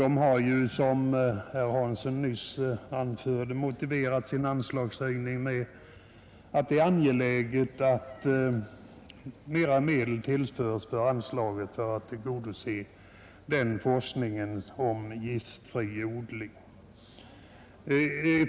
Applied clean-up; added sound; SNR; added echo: none; none; none; none.